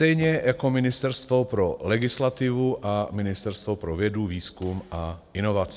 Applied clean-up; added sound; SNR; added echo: none; none; none; none.